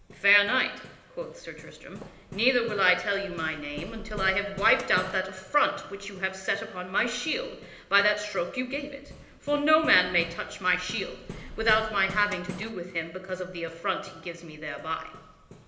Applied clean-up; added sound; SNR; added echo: none; Hammer; 16 dB; reverberation time 1.0 s.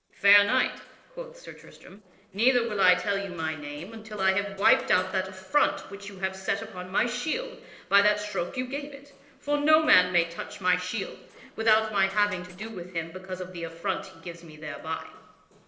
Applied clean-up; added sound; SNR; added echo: neural separator model SepFormer DNS4.